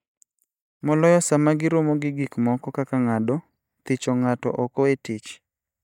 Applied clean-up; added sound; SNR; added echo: neural mask model DeepFilterNet 3.